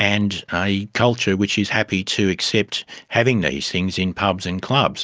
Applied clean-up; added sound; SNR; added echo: none; none; none; none.